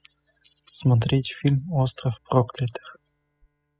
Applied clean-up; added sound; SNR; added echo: classical method spectral subtraction.